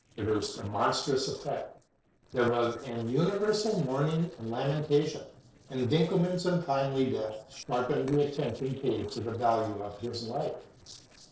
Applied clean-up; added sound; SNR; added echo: neural separator model SepFormer DNS4.